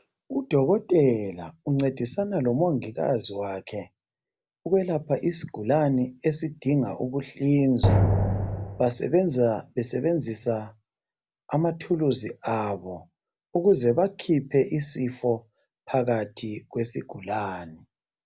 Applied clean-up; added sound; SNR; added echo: none; Drum; -2 dB; none.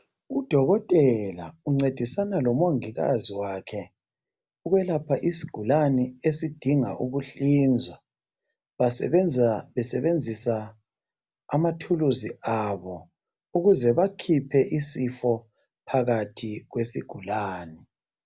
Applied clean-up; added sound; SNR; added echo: none; none; none; none.